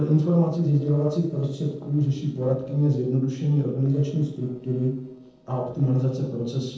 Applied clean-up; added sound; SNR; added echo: neural separator model SepFormer DNS4.